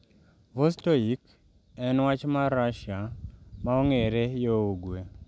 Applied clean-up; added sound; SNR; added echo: none; none; none; none.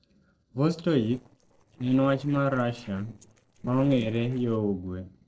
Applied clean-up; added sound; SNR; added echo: neural separator model SepFormer DNS4.